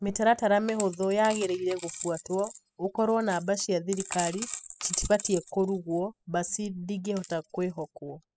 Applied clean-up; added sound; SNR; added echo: classical method spectral subtraction.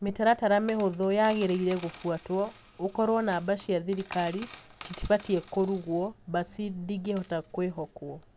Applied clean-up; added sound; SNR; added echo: none; Coin (dropping); 12 dB; none.